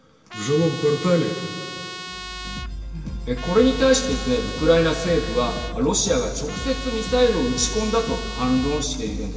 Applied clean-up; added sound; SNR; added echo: none; Trumpet; 13 dB; reverberation time 2.4 s.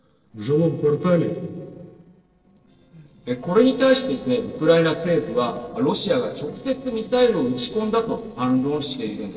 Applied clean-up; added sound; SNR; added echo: neural separator model SepFormer DNS4.